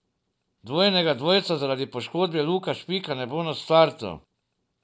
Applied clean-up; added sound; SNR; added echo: none; none; none; none.